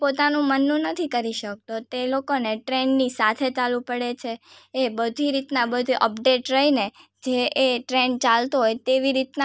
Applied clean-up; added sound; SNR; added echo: none; none; none; none.